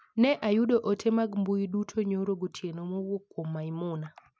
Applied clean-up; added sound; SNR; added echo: none; none; none; none.